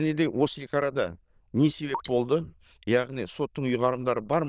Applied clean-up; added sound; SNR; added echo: neural diffusion model UNIVERSE++.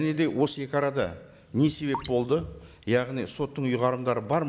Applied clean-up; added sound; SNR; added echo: none; Drip; 15 dB; none.